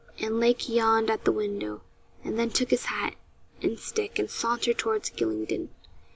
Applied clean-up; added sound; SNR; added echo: none; none; none; none.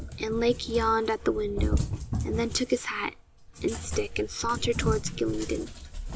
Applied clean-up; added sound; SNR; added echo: none; Cat; 4 dB; none.